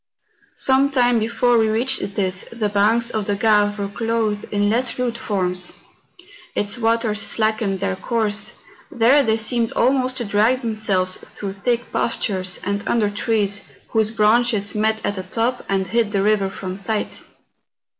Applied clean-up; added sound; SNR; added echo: none; none; none; none.